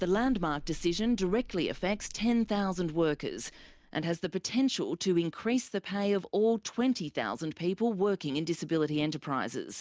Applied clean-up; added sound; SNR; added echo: none; none; none; none.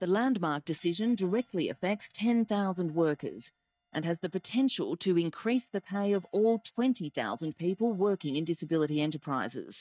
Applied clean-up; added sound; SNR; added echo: neural mask model DeepFilterNet 3.